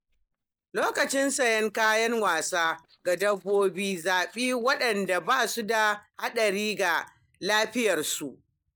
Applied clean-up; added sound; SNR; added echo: neural mask model DeepFilterNet 3.